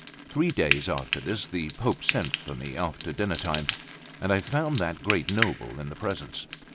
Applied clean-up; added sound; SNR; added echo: none; Frying (food); 4 dB; none.